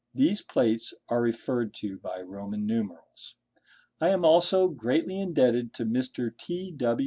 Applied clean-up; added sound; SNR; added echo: none; none; none; none.